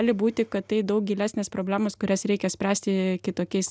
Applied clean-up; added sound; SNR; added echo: none; none; none; none.